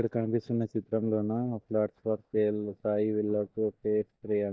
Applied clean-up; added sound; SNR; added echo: neural mask model DeepFilterNet 3.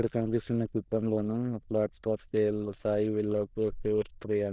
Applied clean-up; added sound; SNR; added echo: neural diffusion model UNIVERSE++.